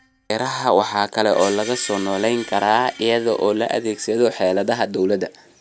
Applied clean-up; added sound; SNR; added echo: none; Screech; 19 dB; none.